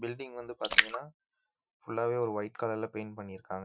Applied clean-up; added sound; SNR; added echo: classical method Wiener filter.